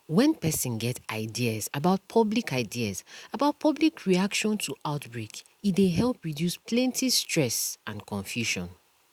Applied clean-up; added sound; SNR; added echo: none; none; none; none.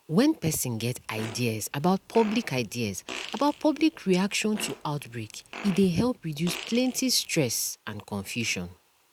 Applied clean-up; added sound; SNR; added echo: none; Fart; 16 dB; none.